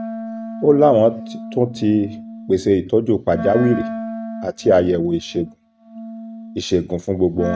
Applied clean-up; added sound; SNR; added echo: neural mask model RNNoise.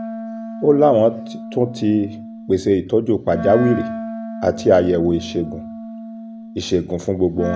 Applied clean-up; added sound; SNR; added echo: none; Wind instrument, woodwind instrument; 11 dB; none.